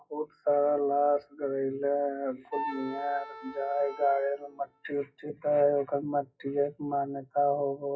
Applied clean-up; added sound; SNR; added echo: classical method WPE with log-MMSE.